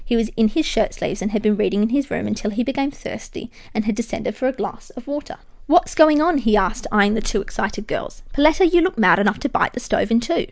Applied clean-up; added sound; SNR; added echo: none; none; none; none.